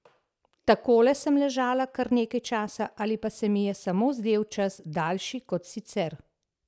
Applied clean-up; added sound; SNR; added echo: none; none; none; none.